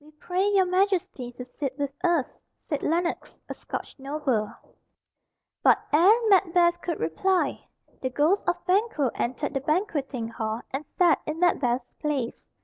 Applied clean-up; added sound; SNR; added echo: none; none; none; none.